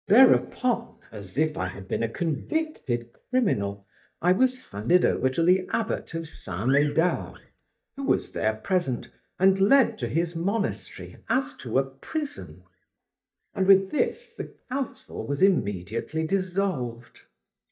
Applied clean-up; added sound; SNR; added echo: neural mask model DeepFilterNet 3.